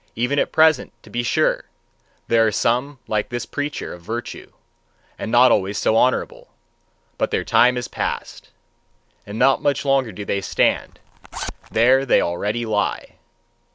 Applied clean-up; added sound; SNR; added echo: none; Zipper (clothing); 12 dB; none.